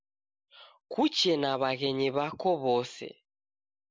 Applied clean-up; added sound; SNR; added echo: none; none; none; none.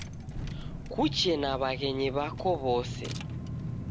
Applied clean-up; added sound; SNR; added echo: none; Engine / Car; 5 dB; none.